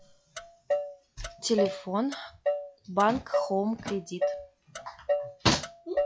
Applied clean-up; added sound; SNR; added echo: classical method log-MMSE.